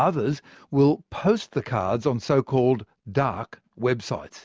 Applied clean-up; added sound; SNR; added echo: none; none; none; none.